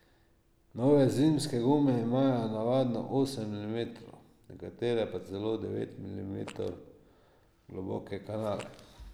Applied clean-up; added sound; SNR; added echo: none; Fart; 19 dB; none.